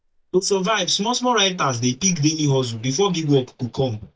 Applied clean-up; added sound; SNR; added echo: neural mask model DeepFilterNet 3.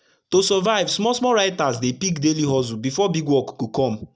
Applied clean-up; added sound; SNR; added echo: none; none; none; none.